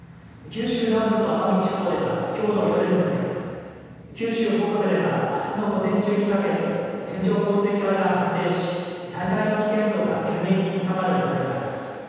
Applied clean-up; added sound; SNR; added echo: none; none; none; reverberation time 2.1 s.